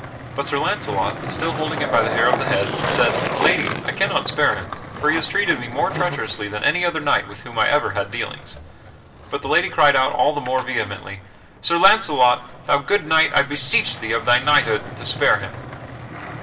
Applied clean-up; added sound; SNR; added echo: none; Skateboard; 8 dB; reverberation time 0.8 s.